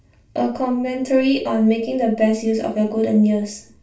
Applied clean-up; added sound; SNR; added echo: none; none; none; reverberation time 0.3 s.